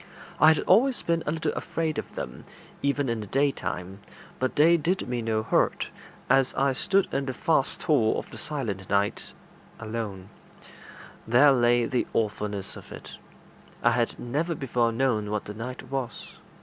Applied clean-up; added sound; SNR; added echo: none; none; none; none.